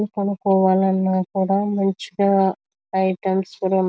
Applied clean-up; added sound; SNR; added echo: none; none; none; none.